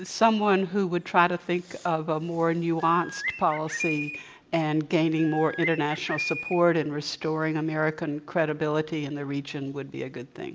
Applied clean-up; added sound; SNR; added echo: none; Bird; 8 dB; none.